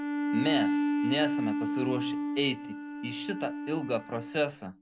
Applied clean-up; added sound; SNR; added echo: none; Bowed string instrument; -1 dB; none.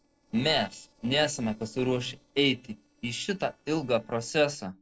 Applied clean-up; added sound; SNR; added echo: neural separator model SepFormer DNS4.